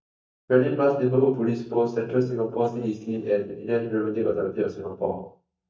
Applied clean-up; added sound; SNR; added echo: neural mask model DeepFilterNet 3.